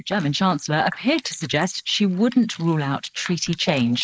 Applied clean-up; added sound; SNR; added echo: neural mask model Resemble Enhance denoiser.